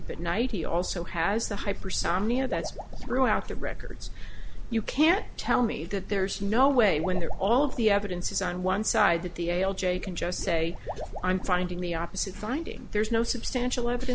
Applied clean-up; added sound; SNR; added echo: none; Liquid; 18 dB; none.